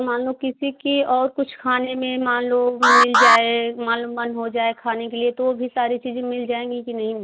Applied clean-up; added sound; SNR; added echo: none; Alarm; -4 dB; none.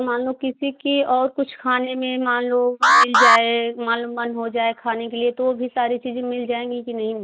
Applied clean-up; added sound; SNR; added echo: neural mask model Resemble Enhance denoiser.